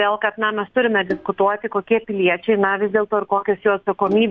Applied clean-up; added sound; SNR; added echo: none; Sink (filling or washing); 20 dB; none.